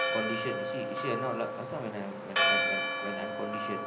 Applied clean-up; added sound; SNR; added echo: none; Church bell; -5 dB; reverberation time 0.5 s.